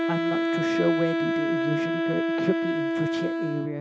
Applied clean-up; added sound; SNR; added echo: none; Wind instrument, woodwind instrument; -5 dB; none.